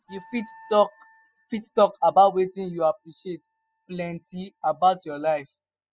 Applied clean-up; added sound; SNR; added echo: classical method spectral subtraction.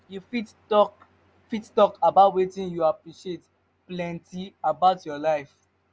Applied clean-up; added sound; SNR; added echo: none; none; none; none.